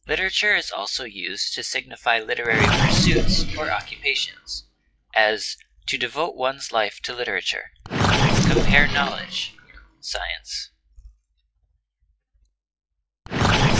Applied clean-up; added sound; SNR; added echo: classical method log-MMSE.